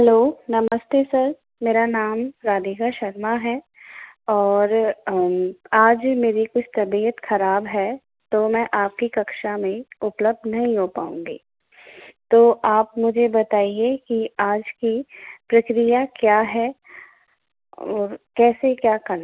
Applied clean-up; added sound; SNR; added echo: none; none; none; none.